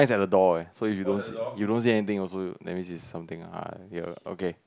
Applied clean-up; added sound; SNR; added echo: none; none; none; none.